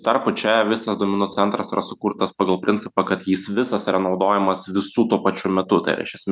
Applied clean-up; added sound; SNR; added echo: none; none; none; none.